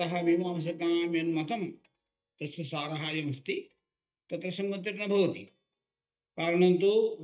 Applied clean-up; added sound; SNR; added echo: neural mask model DeepFilterNet 3.